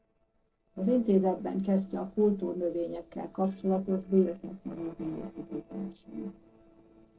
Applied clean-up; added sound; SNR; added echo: neural separator model SepFormer DNS4.